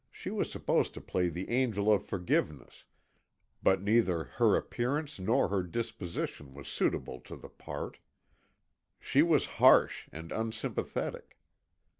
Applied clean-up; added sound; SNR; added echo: none; none; none; none.